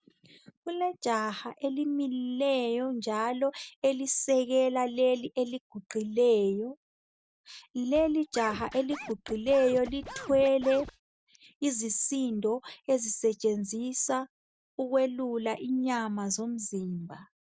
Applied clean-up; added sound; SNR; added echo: none; Scratching (performance technique); 14 dB; none.